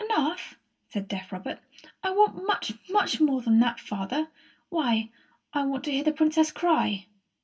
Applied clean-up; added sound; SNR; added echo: none; none; none; reverberation time 0.2 s.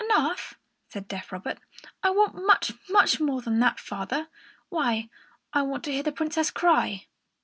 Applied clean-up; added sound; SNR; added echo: none; none; none; none.